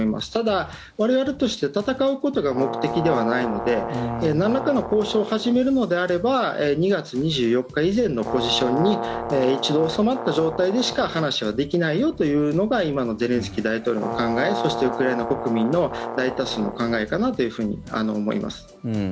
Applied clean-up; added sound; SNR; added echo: none; Brass instrument; 7 dB; none.